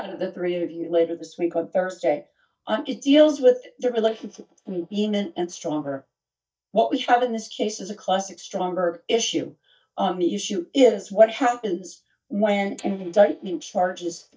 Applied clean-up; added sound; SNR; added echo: neural mask model DeepFilterNet 3.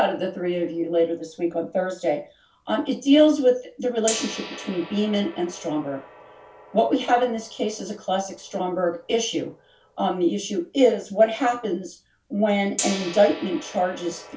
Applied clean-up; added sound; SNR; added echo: none; Gong; 16 dB; reverberation time 0.2 s.